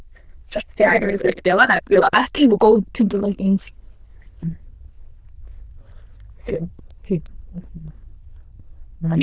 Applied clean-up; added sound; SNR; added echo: neural diffusion model UNIVERSE++.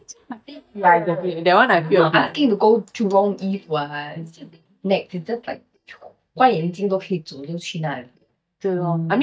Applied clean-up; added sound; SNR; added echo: neural mask model DeepFilterNet 3.